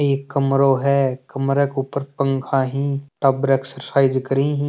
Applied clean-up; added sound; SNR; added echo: none; none; none; none.